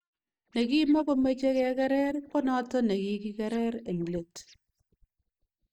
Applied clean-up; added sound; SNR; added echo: neural mask model DeepFilterNet 3.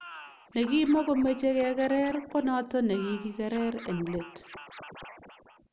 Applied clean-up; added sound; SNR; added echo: none; Scratching (performance technique); 17 dB; none.